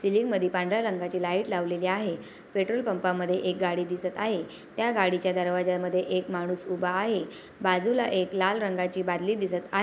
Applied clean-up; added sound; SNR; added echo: none; none; none; none.